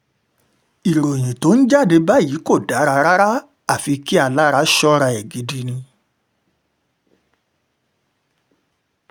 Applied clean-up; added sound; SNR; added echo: none; none; none; none.